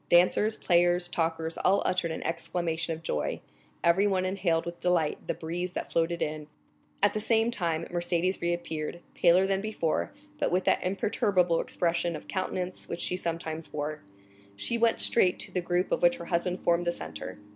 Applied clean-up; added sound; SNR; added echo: none; none; none; none.